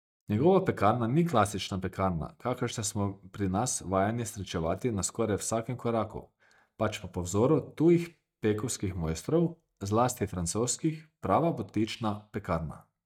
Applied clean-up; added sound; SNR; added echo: neural mask model DeepFilterNet 3.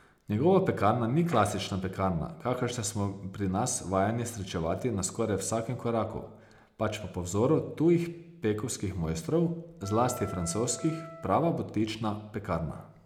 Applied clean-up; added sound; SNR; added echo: none; Wind instrument, woodwind instrument; 15 dB; none.